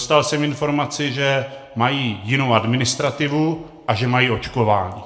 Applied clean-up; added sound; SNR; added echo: none; none; none; reverberation time 0.5 s.